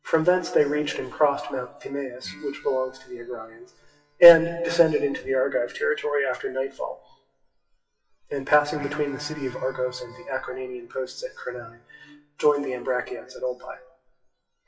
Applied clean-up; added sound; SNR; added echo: classical method WPE with log-MMSE.